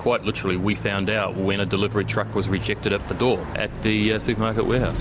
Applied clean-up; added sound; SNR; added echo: none; none; none; none.